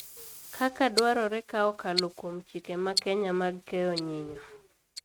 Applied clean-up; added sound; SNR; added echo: neural mask model RNNoise.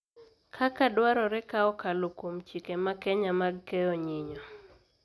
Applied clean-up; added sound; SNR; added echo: none; none; none; none.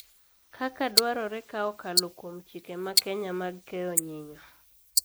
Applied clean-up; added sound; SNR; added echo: neural mask model Resemble Enhance denoiser.